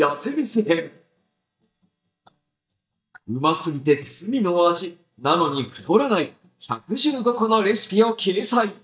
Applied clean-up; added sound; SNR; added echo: neural mask model DeepFilterNet 3.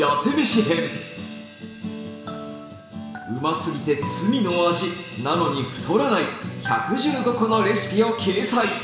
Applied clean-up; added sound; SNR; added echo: none; Crash cymbal; 17 dB; reverberation time 1.3 s.